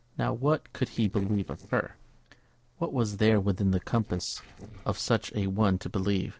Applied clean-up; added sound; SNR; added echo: neural separator model SepFormer DNS4.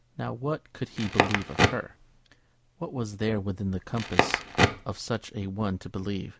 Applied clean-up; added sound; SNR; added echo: none; Crackle; -3 dB; none.